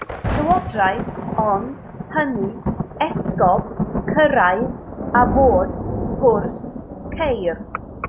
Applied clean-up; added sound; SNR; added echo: none; Thunder; 5 dB; none.